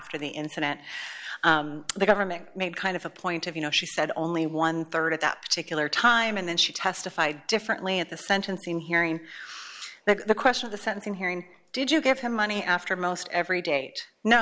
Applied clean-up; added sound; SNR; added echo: none; none; none; none.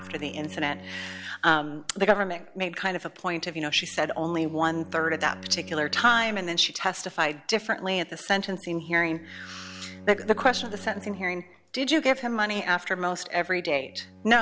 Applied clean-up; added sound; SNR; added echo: none; Bowed string instrument; 20 dB; none.